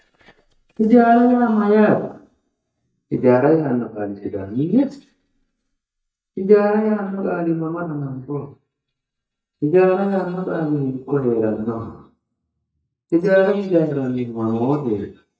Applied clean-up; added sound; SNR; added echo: neural mask model DeepFilterNet 3.